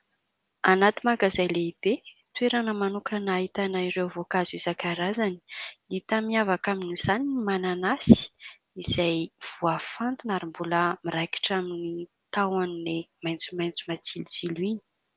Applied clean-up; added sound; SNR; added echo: none; none; none; none.